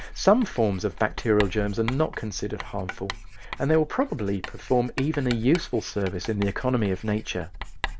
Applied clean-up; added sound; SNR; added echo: none; Writing; 10 dB; none.